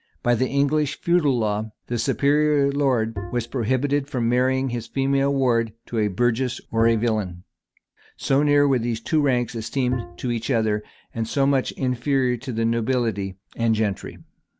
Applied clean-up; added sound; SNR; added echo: none; Bowed string instrument; 11 dB; none.